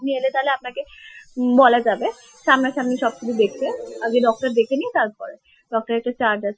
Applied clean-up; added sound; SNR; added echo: classical method Wiener filter.